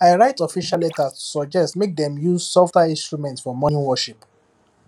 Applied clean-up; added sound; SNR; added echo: none; Gurgling / Liquid; 19 dB; none.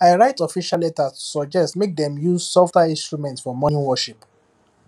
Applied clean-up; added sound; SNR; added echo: none; none; none; none.